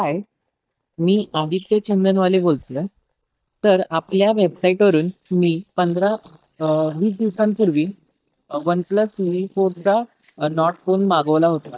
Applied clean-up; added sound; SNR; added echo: neural mask model DeepFilterNet 3.